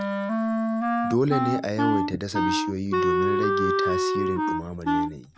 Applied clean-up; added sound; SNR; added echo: none; Wind instrument, woodwind instrument; -5 dB; none.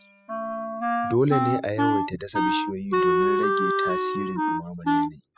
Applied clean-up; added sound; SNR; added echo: classical method spectral subtraction.